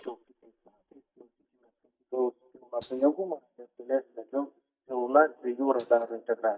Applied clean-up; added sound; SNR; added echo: neural mask model DeepFilterNet 3.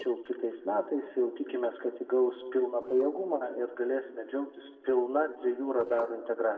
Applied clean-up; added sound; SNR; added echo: neural separator model SepFormer DNS4.